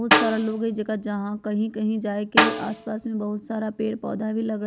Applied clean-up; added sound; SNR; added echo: none; Snare drum; 0 dB; none.